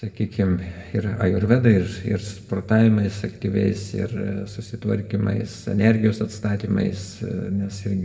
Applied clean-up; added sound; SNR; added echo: none; none; none; reverberation time 1.1 s.